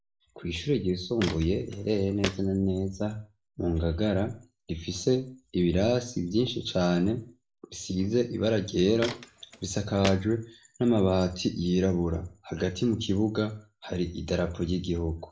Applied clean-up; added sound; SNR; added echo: none; Walk, footsteps; 11 dB; reverberation time 0.4 s.